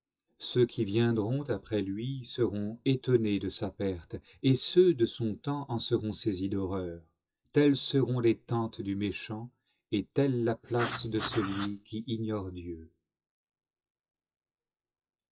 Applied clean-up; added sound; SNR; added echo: classical method WPE with log-MMSE.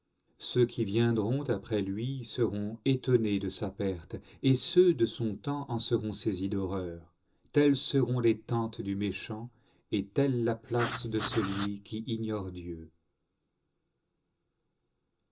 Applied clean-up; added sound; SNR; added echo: none; Writing; 5 dB; reverberation time 0.2 s.